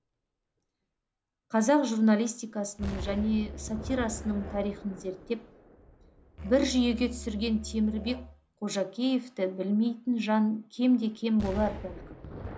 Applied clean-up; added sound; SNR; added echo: none; Musical instrument + Explosion; 13 dB; none.